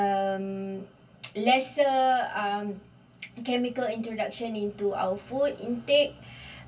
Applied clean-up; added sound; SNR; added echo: none; none; none; reverberation time 0.1 s.